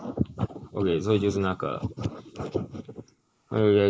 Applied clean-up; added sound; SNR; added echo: neural mask model Resemble Enhance denoiser.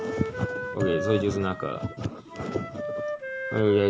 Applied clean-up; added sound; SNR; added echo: none; Wind instrument, woodwind instrument; 6 dB; none.